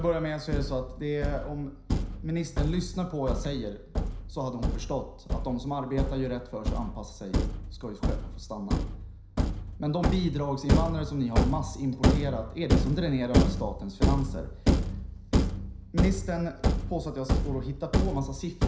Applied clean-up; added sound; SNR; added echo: none; Thump, thud; -3 dB; reverberation time 0.5 s.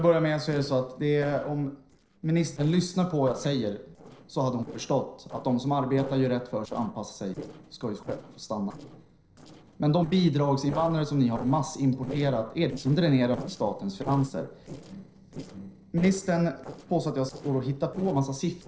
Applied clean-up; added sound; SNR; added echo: neural separator model SepFormer DNS4.